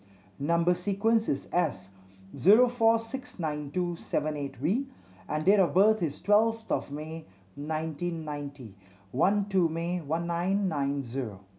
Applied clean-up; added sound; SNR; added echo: none; none; none; none.